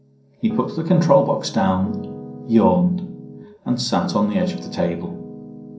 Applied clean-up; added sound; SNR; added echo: none; Piano; 15 dB; reverberation time 0.6 s.